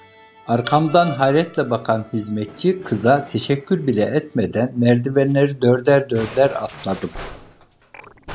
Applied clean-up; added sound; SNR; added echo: none; Musical instrument; 20 dB; none.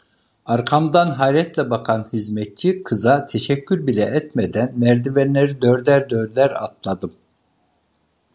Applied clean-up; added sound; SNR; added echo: none; none; none; none.